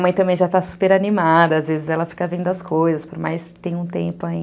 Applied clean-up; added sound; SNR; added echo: none; none; none; none.